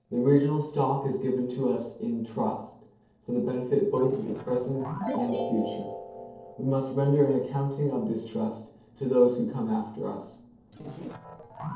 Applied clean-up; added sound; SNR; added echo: neural separator model SepFormer DNS4.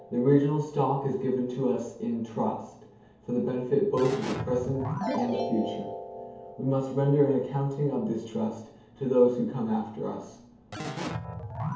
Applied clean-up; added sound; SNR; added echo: none; Keyboard (musical); 10 dB; reverberation time 0.7 s.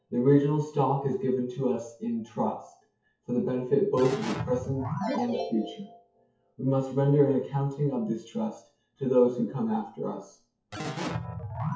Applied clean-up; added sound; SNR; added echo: classical method WPE with log-MMSE.